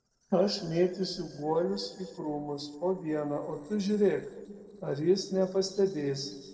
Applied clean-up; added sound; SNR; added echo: neural separator model SepFormer DNS4.